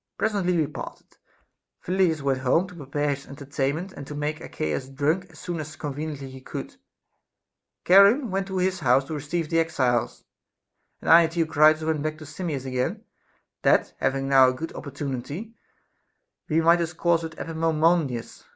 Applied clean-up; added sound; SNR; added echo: none; none; none; none.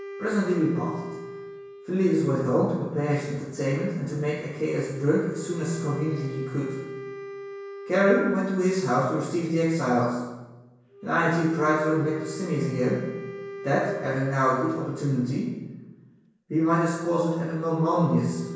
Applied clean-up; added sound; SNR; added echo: none; Wind instrument, woodwind instrument; 15 dB; reverberation time 1.0 s.